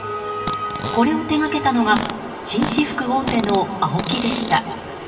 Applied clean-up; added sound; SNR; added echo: none; Fart; 11 dB; reverberation time 1.4 s.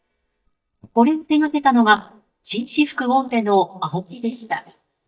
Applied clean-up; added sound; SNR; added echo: neural mask model DeepFilterNet 3.